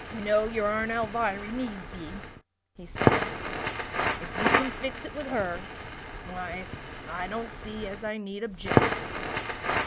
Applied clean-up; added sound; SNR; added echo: none; Crackle; -3 dB; none.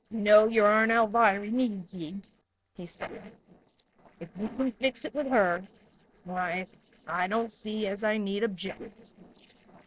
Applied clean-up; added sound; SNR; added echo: neural separator model SepFormer DNS4.